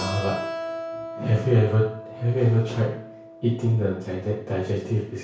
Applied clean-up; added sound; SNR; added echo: none; Keyboard (musical); 12 dB; reverberation time 0.6 s.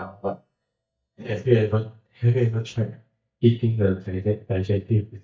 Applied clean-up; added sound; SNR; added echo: neural mask model DeepFilterNet 3.